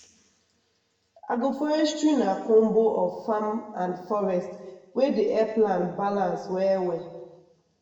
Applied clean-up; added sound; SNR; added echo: none; none; none; reverberation time 1.1 s.